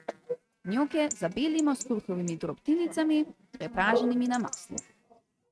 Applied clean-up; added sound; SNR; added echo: neural mask model RNNoise.